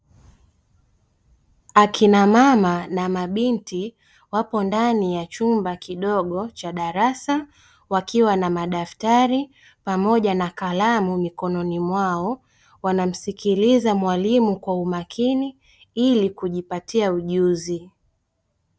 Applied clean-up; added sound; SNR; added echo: none; none; none; none.